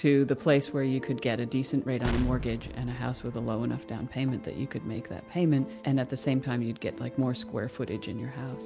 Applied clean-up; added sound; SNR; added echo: none; Explosion; 7 dB; none.